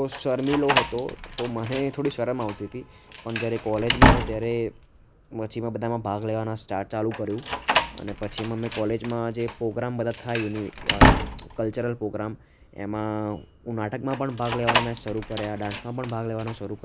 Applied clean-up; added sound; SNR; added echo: none; Slam; -1 dB; none.